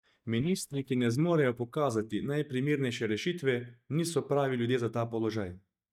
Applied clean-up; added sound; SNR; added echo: neural mask model DeepFilterNet 3.